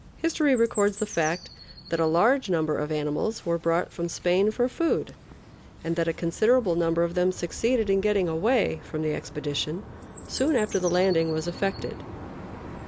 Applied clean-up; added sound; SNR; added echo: none; Chirp, tweet; 16 dB; none.